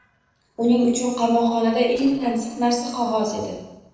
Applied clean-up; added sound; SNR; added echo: neural separator model SepFormer DNS4.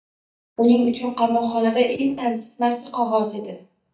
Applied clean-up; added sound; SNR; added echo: neural mask model DeepFilterNet 3.